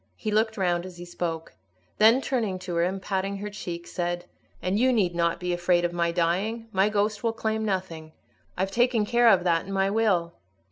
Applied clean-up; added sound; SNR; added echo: none; none; none; none.